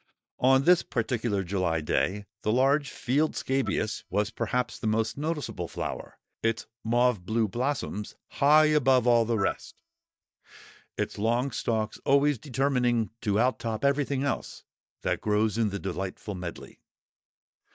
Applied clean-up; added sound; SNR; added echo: neural mask model DeepFilterNet 3.